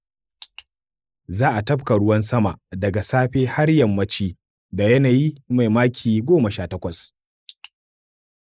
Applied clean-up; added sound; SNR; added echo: neural mask model Resemble Enhance denoiser.